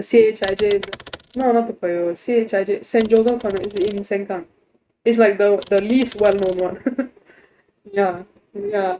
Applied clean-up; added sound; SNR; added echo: neural mask model RNNoise.